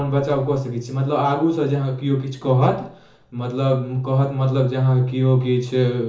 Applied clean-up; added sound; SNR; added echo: none; none; none; reverberation time 0.7 s.